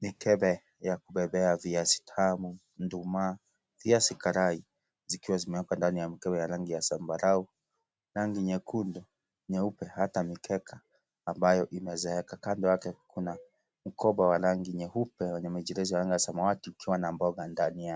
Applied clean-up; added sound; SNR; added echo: none; none; none; none.